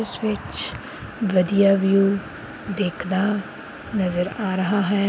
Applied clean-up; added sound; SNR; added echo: none; none; none; none.